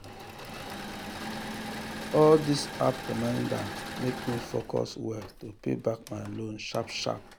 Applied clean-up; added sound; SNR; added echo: none; Engine / Mechanisms; 9 dB; none.